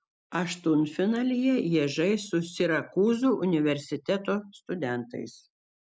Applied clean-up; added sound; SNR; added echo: none; none; none; none.